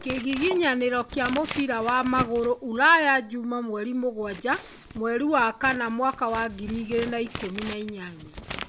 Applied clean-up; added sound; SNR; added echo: none; Scissors; 14 dB; none.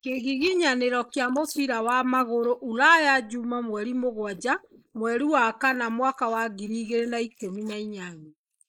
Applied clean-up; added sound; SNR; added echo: neural mask model Resemble Enhance denoiser.